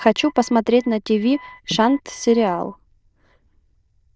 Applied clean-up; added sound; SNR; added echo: neural diffusion model UNIVERSE++.